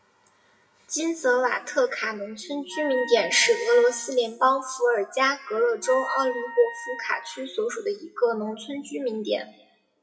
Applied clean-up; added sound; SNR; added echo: classical method WPE with log-MMSE.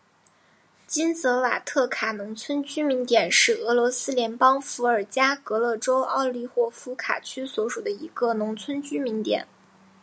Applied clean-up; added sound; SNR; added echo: none; none; none; none.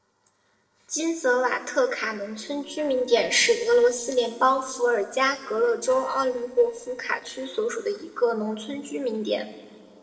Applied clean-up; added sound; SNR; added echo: neural separator model SepFormer DNS4.